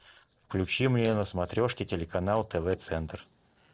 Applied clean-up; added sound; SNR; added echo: neural separator model SepFormer DNS4.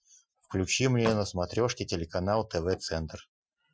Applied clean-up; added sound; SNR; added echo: classical method Wiener filter.